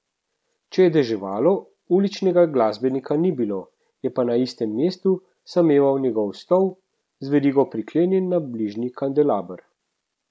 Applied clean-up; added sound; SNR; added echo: none; none; none; none.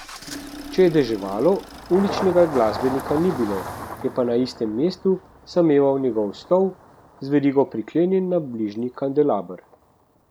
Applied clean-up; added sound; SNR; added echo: none; Engine starting; 14 dB; none.